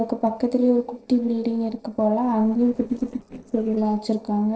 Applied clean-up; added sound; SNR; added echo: neural separator model SepFormer DNS4.